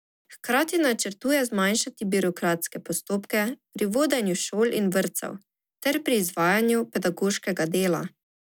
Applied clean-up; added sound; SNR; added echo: none; none; none; none.